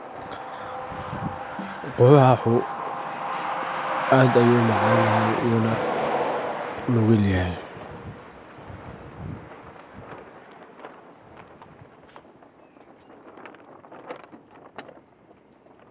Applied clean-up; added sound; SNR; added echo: none; Truck; 5 dB; none.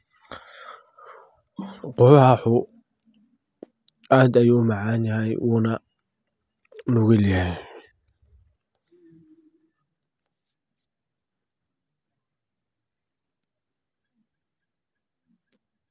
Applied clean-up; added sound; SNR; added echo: none; none; none; none.